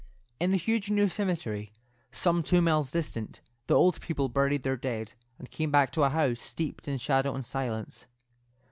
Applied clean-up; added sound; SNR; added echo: none; none; none; none.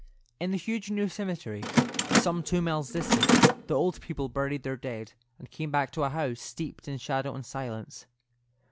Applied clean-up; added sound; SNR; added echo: none; Mechanisms; -4 dB; none.